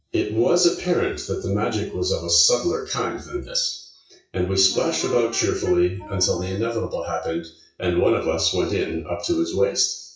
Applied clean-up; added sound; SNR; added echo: classical method WPE with log-MMSE.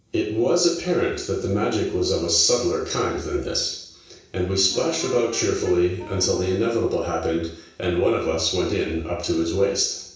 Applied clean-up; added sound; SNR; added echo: none; Wind instrument, woodwind instrument; 19 dB; reverberation time 0.7 s.